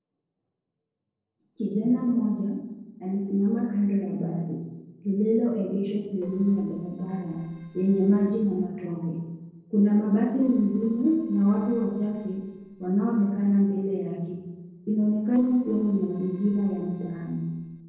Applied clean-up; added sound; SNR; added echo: neural separator model SepFormer DNS4.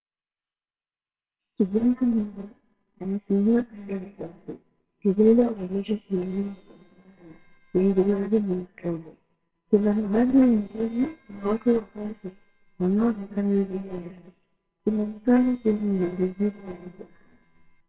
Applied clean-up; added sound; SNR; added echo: neural separator model SepFormer WHAMR!.